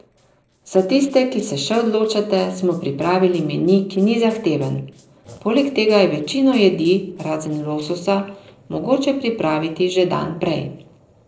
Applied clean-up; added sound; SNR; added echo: neural separator model SepFormer DNS4.